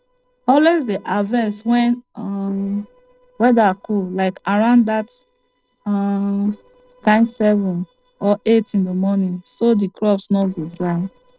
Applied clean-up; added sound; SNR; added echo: neural separator model SepFormer DNS4.